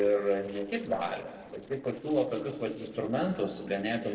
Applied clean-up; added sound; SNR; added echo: neural separator model SepFormer DNS4.